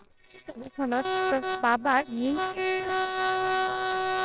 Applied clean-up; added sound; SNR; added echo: neural separator model SepFormer WHAMR!.